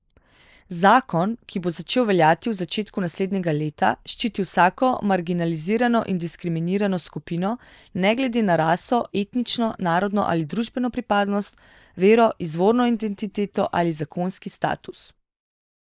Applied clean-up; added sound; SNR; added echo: neural mask model Resemble Enhance denoiser.